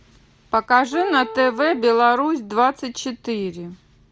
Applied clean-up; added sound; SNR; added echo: none; Wind instrument, woodwind instrument; 14 dB; none.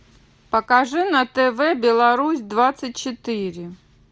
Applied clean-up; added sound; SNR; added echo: none; none; none; none.